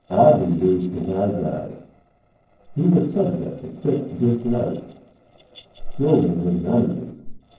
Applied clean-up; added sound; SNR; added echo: neural separator model SepFormer DNS4.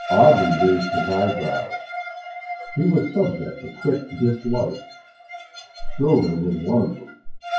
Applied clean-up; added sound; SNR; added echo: classical method WPE with log-MMSE.